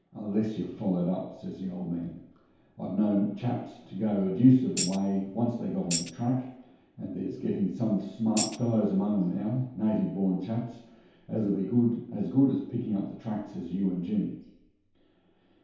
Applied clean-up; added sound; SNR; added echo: none; Tambourine; 6 dB; reverberation time 0.8 s.